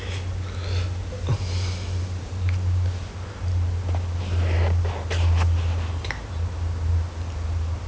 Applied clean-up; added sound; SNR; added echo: none; none; none; none.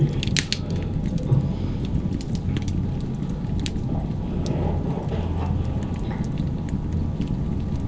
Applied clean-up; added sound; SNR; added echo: none; Fire; -2 dB; reverberation time 0.7 s.